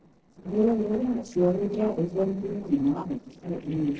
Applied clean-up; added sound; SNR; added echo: neural separator model SepFormer DNS4.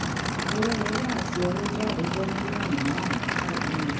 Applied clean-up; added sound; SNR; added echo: none; Idling / Aircraft; -2 dB; reverberation time 0.6 s.